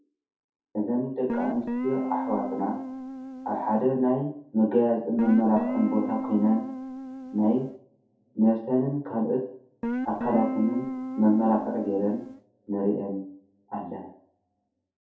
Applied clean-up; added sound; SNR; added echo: none; Guitar; 5 dB; reverberation time 0.5 s.